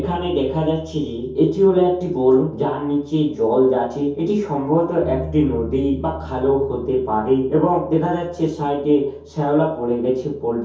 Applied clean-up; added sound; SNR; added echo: none; Bass guitar; 17 dB; reverberation time 0.6 s.